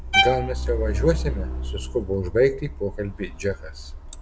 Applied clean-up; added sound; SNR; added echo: none; Truck + Bowed string instrument; 1 dB; none.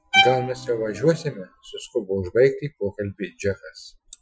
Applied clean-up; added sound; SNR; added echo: classical method Wiener filter.